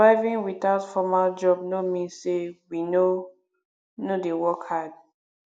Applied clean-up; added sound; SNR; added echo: none; none; none; none.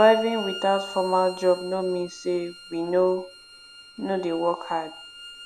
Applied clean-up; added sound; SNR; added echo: none; Bowed string instrument; 16 dB; none.